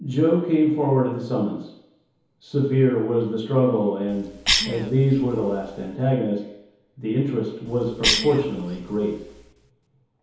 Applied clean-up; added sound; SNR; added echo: none; Cough; 7 dB; reverberation time 2.2 s.